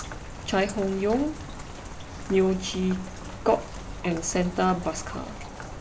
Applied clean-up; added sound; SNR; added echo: none; Rain; 11 dB; none.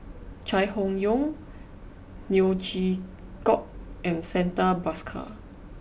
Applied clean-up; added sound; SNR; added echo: none; none; none; none.